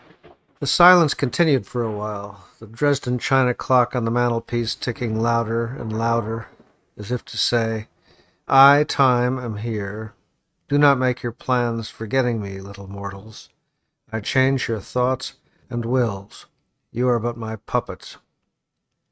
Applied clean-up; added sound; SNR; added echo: neural mask model RNNoise.